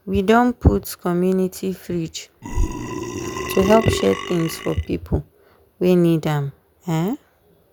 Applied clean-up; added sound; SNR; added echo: none; Burping, eructation; 5 dB; none.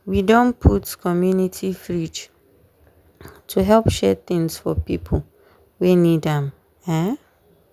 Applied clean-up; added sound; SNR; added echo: none; none; none; none.